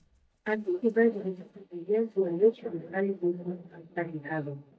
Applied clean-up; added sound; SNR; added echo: neural mask model DeepFilterNet 3.